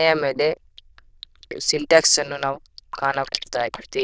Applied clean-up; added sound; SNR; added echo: neural diffusion model UNIVERSE++.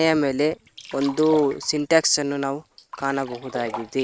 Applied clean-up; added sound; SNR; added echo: neural mask model RNNoise.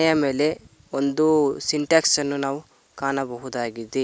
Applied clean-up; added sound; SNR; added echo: none; none; none; none.